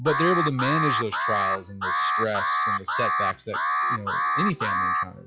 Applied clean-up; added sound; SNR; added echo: classical method log-MMSE.